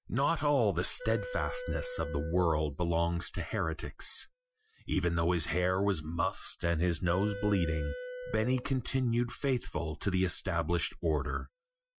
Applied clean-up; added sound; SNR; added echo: classical method Wiener filter.